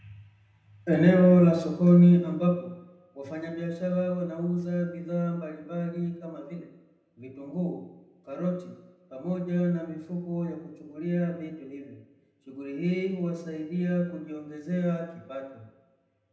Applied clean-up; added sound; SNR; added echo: none; none; none; reverberation time 0.8 s.